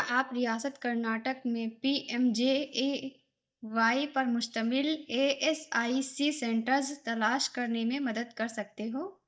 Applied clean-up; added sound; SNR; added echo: neural mask model DeepFilterNet 3.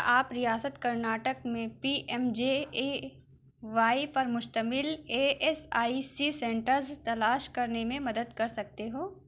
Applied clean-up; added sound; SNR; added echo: none; none; none; none.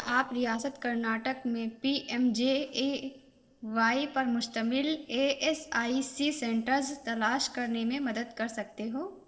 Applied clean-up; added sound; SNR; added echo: neural separator model SepFormer DNS4.